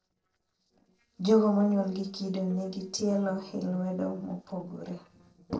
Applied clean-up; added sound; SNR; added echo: neural separator model SepFormer DNS4.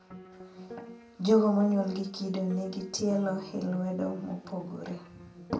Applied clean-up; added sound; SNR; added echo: none; Piano; 17 dB; reverberation time 0.3 s.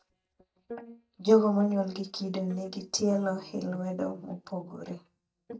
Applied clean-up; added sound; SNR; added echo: neural mask model DeepFilterNet 3.